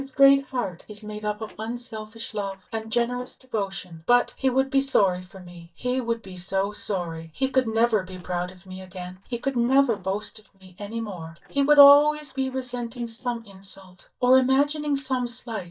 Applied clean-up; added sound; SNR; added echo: neural mask model DeepFilterNet 3.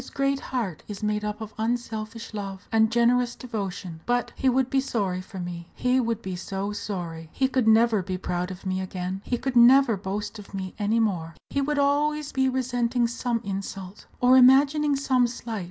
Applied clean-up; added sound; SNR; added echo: none; none; none; none.